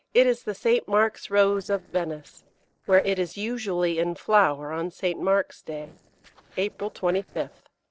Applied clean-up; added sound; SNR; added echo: neural separator model SepFormer DNS4.